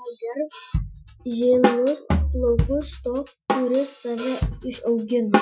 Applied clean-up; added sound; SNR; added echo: classical method Wiener filter.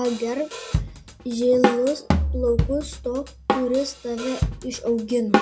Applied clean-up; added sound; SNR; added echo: none; Drum kit; 1 dB; none.